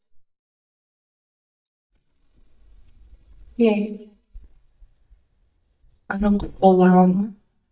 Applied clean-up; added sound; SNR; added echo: neural mask model DeepFilterNet 3.